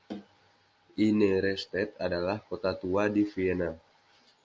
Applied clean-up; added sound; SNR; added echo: none; none; none; none.